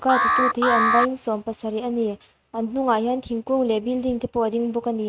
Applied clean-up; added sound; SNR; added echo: neural mask model RNNoise.